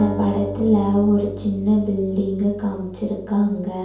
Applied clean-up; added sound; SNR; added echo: none; Acoustic guitar; 12 dB; reverberation time 0.7 s.